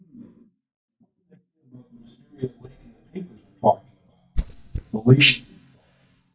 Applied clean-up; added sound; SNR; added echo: neural mask model DeepFilterNet 3.